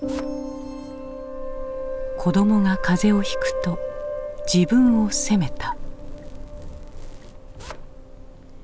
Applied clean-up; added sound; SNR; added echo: none; Zipper (clothing); 14 dB; none.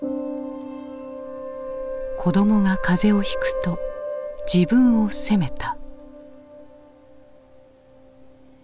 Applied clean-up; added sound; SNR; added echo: none; none; none; none.